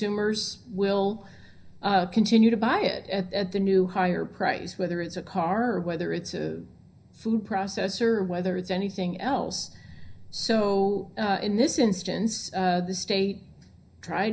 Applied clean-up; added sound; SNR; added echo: none; none; none; reverberation time 0.5 s.